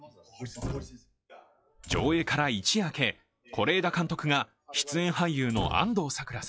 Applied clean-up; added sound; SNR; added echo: classical method log-MMSE.